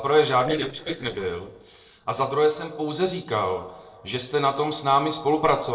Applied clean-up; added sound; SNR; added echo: neural separator model SepFormer DNS4.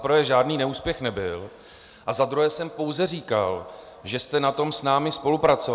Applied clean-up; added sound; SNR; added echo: none; none; none; none.